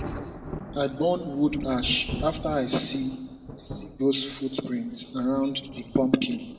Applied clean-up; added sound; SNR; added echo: none; Thunder; 11 dB; reverberation time 1.2 s.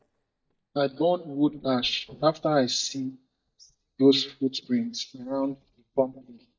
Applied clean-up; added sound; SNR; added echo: neural mask model DeepFilterNet 3.